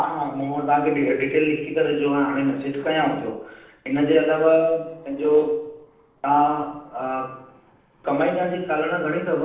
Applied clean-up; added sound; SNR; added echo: neural separator model SepFormer DNS4.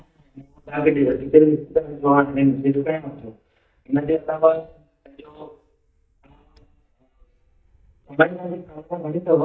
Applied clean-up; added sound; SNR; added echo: neural mask model DeepFilterNet 3.